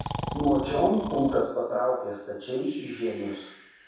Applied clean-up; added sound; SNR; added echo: none; Breathing; 11 dB; reverberation time 0.7 s.